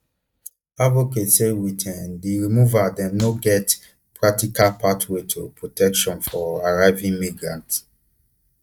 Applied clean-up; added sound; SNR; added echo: neural mask model DeepFilterNet 3.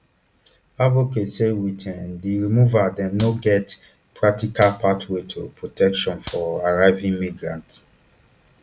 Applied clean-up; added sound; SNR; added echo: none; Clapping; 15 dB; none.